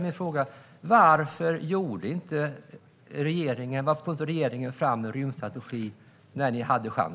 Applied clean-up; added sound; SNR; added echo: none; none; none; none.